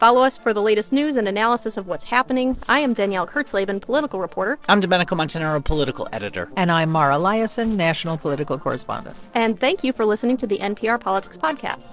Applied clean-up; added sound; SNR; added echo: neural separator model SepFormer DNS4.